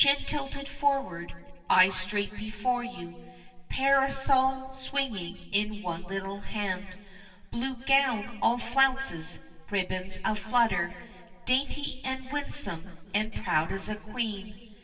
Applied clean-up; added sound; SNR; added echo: none; none; none; reverberation time 1.9 s.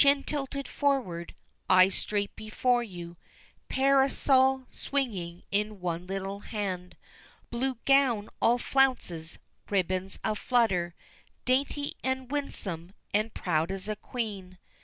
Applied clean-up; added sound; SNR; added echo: none; none; none; none.